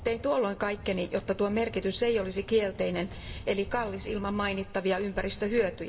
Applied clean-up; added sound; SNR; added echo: none; Walk, footsteps; 15 dB; reverberation time 2.1 s.